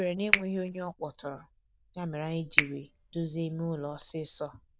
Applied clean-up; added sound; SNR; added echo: neural diffusion model UNIVERSE++.